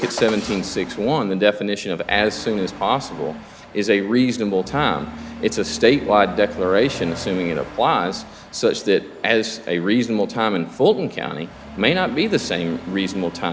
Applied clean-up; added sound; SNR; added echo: none; Engine starting / Accelerating, revving, vroom / Motor vehicle (road); 15 dB; none.